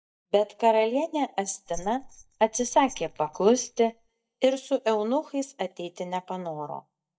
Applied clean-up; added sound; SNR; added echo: neural mask model DeepFilterNet 3.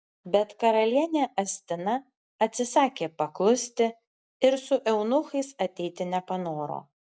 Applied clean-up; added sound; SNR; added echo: none; none; none; none.